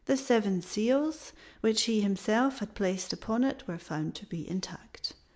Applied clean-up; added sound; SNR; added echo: none; none; none; none.